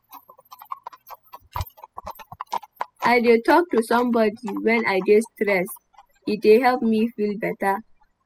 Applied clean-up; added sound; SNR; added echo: classical method spectral subtraction.